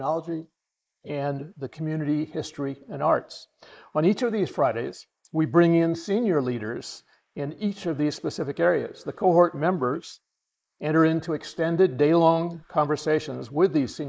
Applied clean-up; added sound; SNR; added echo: neural mask model Resemble Enhance denoiser.